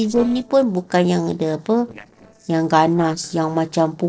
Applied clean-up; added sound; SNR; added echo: neural separator model SepFormer DNS4.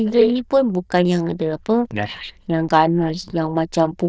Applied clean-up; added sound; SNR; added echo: neural diffusion model UNIVERSE++.